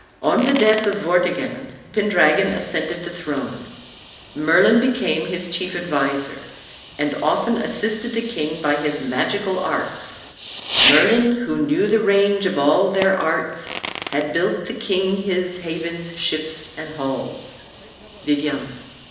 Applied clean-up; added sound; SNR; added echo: none; Fireworks; 9 dB; reverberation time 1.0 s.